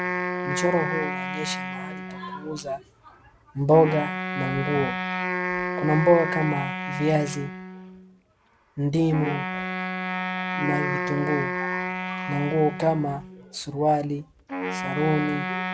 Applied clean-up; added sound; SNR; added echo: none; Wind instrument, woodwind instrument; 4 dB; none.